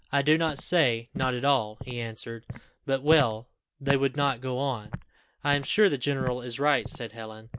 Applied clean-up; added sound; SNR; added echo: none; Walk, footsteps; 13 dB; none.